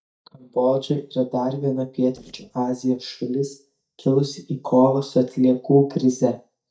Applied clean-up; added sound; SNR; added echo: neural mask model DeepFilterNet 3.